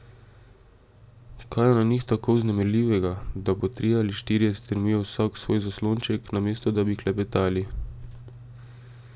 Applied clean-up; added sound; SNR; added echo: none; none; none; none.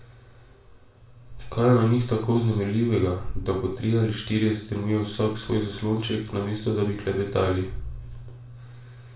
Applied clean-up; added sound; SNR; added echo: none; none; none; reverberation time 0.3 s.